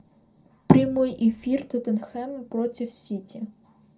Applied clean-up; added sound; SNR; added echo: none; none; none; reverberation time 0.2 s.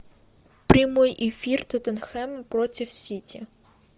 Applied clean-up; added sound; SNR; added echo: none; none; none; none.